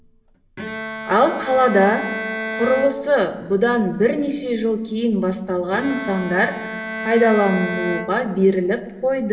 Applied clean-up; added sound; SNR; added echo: none; Bowed string instrument; 10 dB; reverberation time 2.7 s.